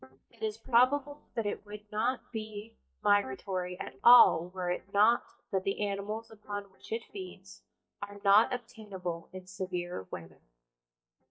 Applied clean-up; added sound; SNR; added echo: neural mask model DeepFilterNet 3.